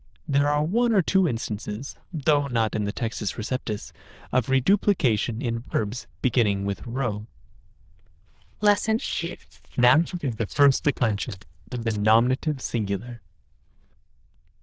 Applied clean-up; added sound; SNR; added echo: neural diffusion model UNIVERSE++.